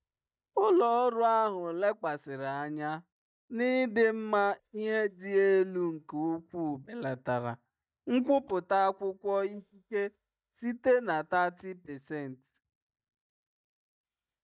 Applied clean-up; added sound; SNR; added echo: neural mask model DeepFilterNet 3.